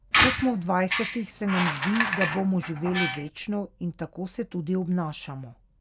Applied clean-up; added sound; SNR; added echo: none; Squeak; -1 dB; none.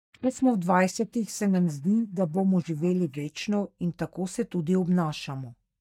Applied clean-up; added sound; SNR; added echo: neural mask model DeepFilterNet 3.